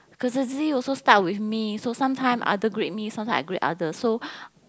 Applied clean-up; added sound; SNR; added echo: none; none; none; none.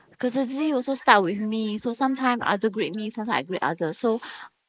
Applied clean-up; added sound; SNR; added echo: neural mask model Resemble Enhance denoiser.